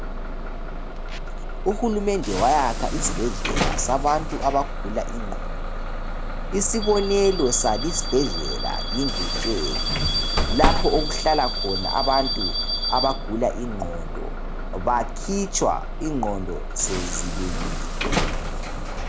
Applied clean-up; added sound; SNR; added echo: none; Bus / Alarm; 0 dB; none.